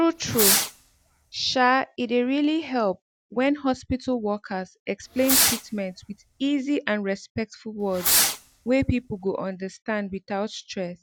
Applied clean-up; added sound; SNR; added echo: none; Fireworks; 0 dB; none.